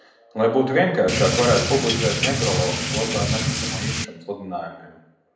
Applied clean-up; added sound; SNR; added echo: none; Drip / Rain; 0 dB; reverberation time 0.7 s.